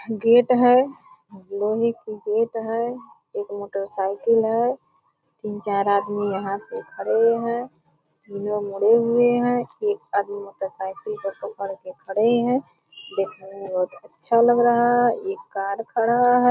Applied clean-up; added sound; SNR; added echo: none; none; none; none.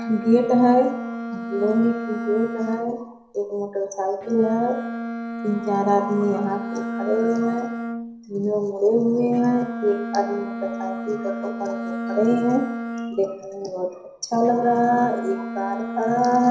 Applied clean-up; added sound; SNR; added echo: none; Bowed string instrument; 8 dB; reverberation time 0.7 s.